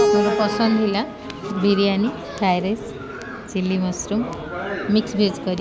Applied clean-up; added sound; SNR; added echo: none; Keyboard (musical); 7 dB; none.